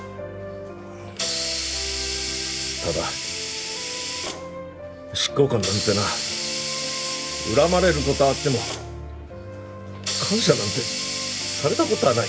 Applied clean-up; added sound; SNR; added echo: none; Hiss; 4 dB; none.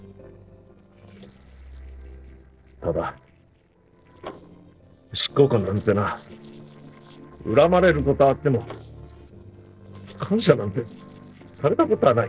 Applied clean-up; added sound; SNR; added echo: neural separator model SepFormer DNS4.